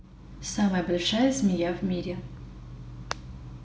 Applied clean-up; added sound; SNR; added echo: none; none; none; none.